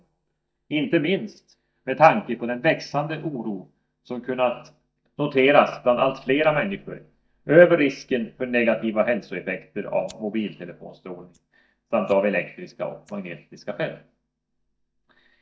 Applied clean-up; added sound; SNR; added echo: neural mask model DeepFilterNet 3.